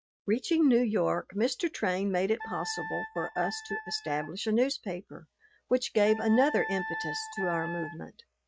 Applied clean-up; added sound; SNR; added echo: neural mask model RNNoise.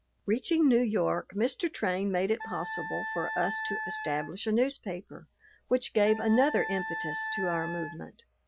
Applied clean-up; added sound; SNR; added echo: none; Wind instrument, woodwind instrument; 7 dB; none.